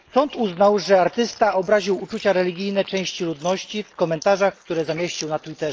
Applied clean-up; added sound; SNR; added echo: neural mask model Resemble Enhance denoiser.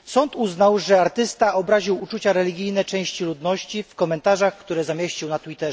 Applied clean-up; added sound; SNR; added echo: none; none; none; none.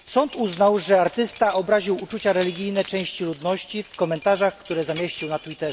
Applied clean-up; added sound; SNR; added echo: none; Keys jangling; 3 dB; none.